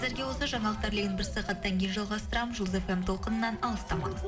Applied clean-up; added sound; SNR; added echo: none; Cheering; 11 dB; reverberation time 0.8 s.